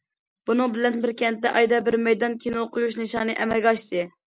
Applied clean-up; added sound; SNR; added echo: none; none; none; none.